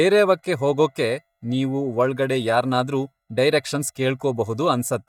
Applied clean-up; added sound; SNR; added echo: neural mask model DeepFilterNet 3.